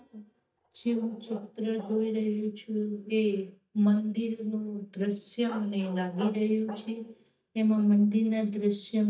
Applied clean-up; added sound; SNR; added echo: neural mask model DeepFilterNet 3.